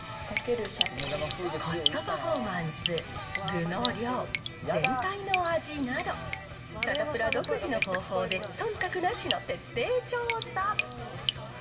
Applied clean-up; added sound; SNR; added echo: none; Drip; 4 dB; reverberation time 1.0 s.